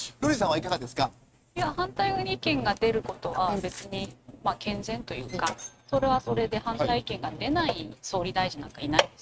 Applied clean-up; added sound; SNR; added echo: neural mask model RNNoise.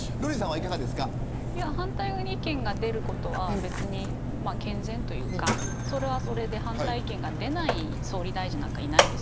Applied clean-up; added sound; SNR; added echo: none; Mechanisms; -4 dB; none.